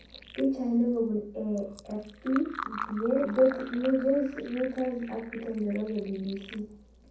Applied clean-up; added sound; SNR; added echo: none; Fill (with liquid); 14 dB; reverberation time 0.6 s.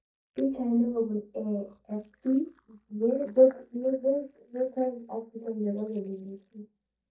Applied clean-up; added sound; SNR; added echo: neural mask model DeepFilterNet 3.